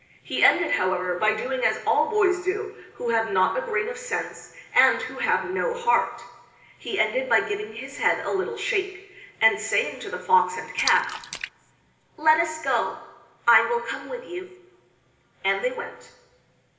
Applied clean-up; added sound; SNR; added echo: none; Splash, splatter; 12 dB; reverberation time 1.1 s.